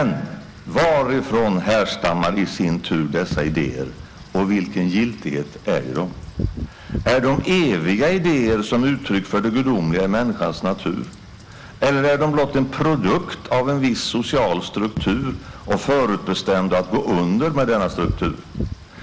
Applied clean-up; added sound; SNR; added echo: none; Wind / Rain; 14 dB; none.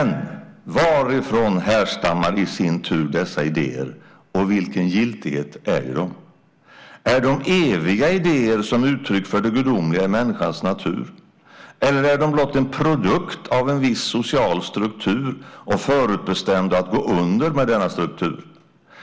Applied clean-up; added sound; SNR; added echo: none; none; none; none.